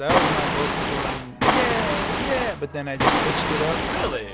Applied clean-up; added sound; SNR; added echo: none; Waves, surf; -5 dB; none.